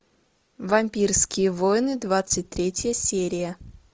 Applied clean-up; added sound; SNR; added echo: none; none; none; none.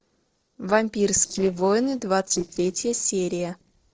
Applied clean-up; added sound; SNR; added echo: neural separator model SepFormer DNS4.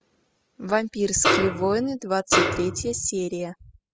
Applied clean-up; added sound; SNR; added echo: classical method spectral subtraction.